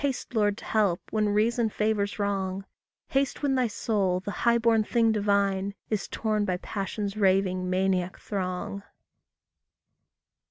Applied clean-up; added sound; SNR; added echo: none; none; none; none.